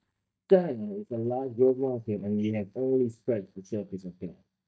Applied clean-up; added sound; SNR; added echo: neural mask model DeepFilterNet 3.